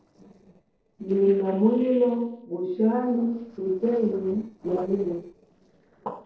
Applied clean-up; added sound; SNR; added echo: neural separator model SepFormer DNS4.